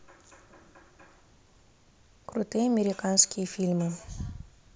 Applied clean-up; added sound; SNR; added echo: none; none; none; none.